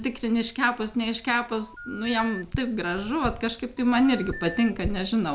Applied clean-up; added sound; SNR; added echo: none; Telephone; 17 dB; none.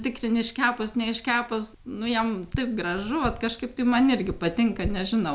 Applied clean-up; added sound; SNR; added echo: none; none; none; none.